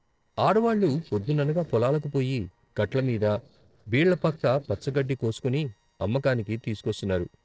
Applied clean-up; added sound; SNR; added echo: neural separator model SepFormer DNS4.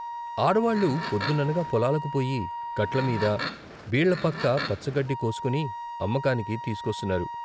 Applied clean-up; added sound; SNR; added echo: none; Wind instrument, woodwind instrument + Livestock, farm animals, working animals; 8 dB; none.